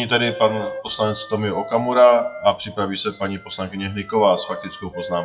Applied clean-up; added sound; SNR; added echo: classical method WPE with log-MMSE.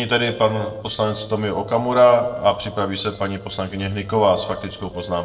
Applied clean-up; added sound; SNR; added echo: neural separator model SepFormer DNS4.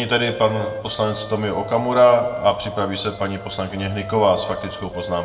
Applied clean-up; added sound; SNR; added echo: none; Wind instrument, woodwind instrument; 15 dB; reverberation time 1.0 s.